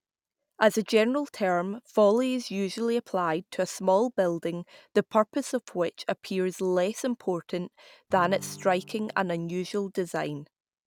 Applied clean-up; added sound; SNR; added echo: none; Acoustic guitar / Strum; 19 dB; none.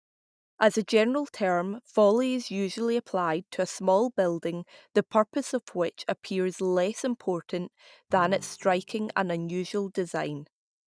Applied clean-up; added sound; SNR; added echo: neural mask model DeepFilterNet 3.